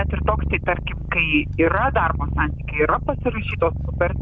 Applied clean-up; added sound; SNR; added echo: none; Purr; 3 dB; none.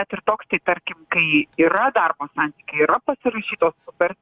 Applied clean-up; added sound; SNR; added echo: none; none; none; none.